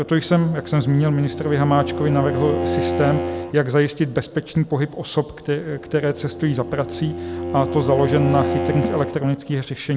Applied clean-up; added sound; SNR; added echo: none; Bowed string instrument; 6 dB; none.